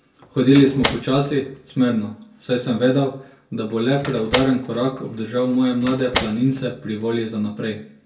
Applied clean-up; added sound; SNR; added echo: none; Slam; 10 dB; reverberation time 0.2 s.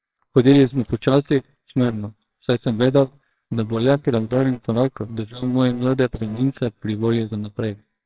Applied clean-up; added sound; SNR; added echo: neural separator model SepFormer WHAMR!.